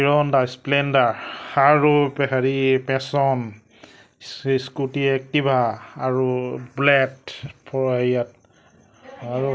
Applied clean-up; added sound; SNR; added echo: none; none; none; none.